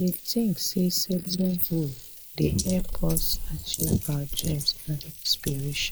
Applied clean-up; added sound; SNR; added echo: neural mask model Resemble Enhance denoiser.